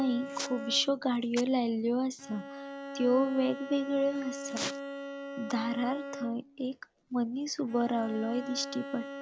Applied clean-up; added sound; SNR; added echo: none; Bowed string instrument; 11 dB; none.